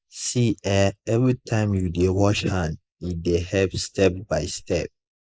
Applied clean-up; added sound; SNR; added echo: neural mask model Resemble Enhance denoiser.